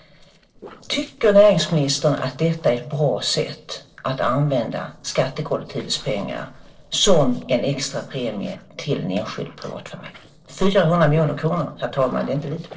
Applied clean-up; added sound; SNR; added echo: neural separator model SepFormer DNS4.